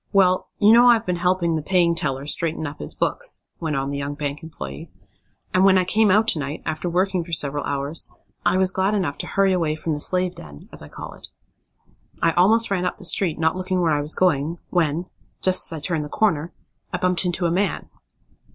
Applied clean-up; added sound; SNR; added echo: none; none; none; none.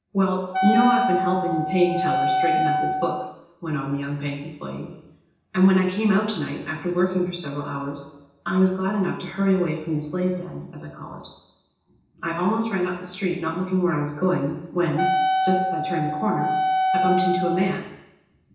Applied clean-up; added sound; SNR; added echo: none; Wind instrument, woodwind instrument; -1 dB; reverberation time 0.9 s.